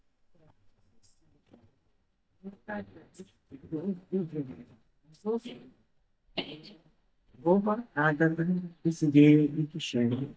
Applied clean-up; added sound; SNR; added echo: neural mask model DeepFilterNet 3.